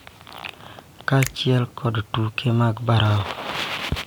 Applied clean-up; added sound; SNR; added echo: none; Finger snapping; 15 dB; none.